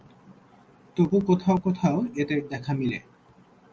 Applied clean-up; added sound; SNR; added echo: none; none; none; none.